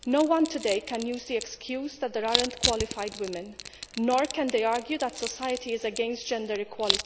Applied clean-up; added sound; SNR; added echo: none; Crushing; 7 dB; none.